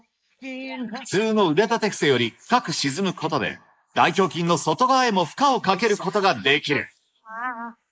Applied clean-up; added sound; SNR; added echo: neural mask model Resemble Enhance denoiser.